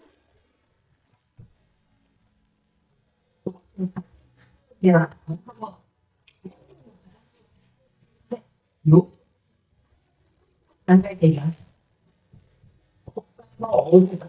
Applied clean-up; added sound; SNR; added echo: neural mask model DeepFilterNet 3.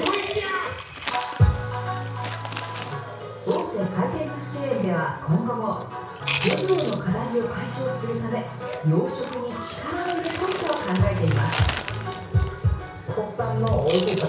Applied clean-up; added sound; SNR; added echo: none; Chewing, mastication; 12 dB; reverberation time 0.6 s.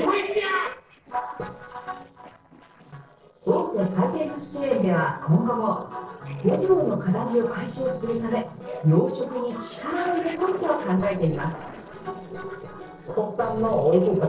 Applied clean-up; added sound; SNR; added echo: neural separator model SepFormer DNS4.